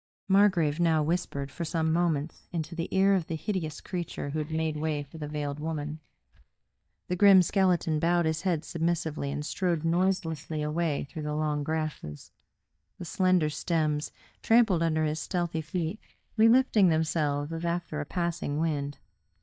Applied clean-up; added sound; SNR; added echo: neural mask model DeepFilterNet 3.